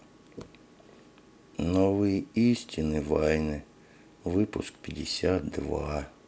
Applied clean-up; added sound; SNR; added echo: none; none; none; none.